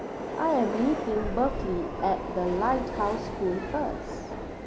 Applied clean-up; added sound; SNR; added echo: none; Subway, metro, underground; 4 dB; none.